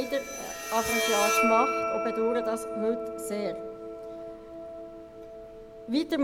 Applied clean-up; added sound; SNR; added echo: none; Bowed string instrument; 0 dB; none.